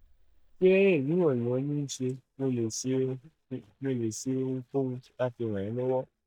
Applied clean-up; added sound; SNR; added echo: neural mask model DeepFilterNet 3.